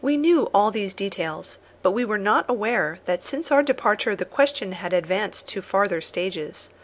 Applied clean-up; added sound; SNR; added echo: none; none; none; none.